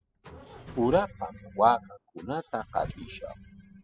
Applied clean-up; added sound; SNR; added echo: classical method spectral subtraction.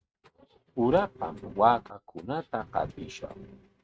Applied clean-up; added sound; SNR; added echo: neural mask model RNNoise.